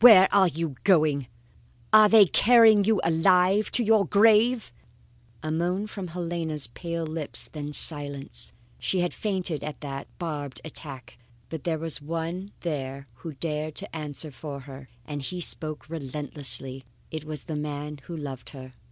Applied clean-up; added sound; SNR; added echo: none; none; none; none.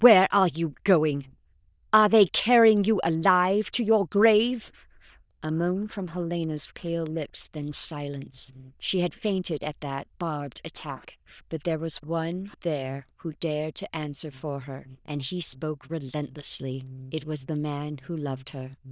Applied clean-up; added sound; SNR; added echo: neural diffusion model UNIVERSE++.